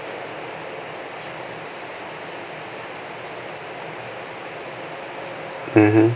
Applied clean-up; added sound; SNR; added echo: none; none; none; none.